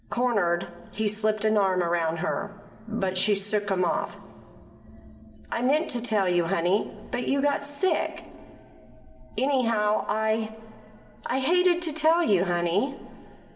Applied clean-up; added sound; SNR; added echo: none; none; none; reverberation time 2.8 s.